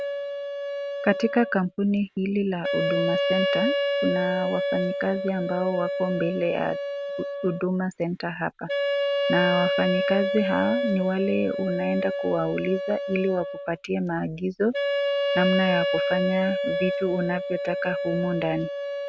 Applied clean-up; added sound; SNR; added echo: none; Wind instrument, woodwind instrument; 1 dB; none.